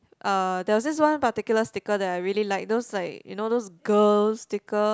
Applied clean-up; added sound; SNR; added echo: none; none; none; none.